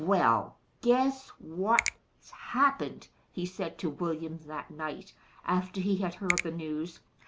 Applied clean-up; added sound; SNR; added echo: none; Finger snapping; 6 dB; none.